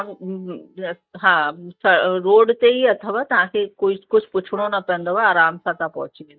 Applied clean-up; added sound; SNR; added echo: neural mask model DeepFilterNet 3.